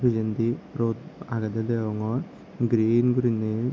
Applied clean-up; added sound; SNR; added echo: none; none; none; none.